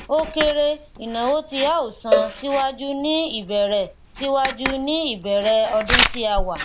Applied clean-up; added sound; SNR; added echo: none; Cowbell + Writing; 5 dB; none.